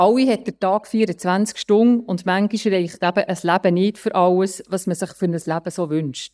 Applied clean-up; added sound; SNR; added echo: neural mask model DeepFilterNet 3.